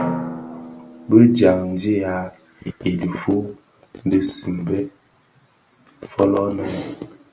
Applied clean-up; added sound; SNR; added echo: none; Drum; 14 dB; none.